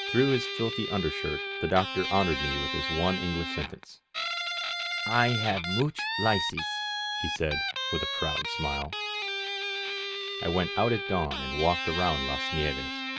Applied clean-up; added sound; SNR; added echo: none; Guitar; 2 dB; none.